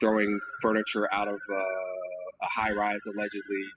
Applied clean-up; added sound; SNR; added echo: classical method spectral subtraction.